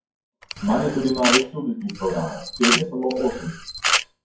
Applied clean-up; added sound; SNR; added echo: classical method WPE with log-MMSE.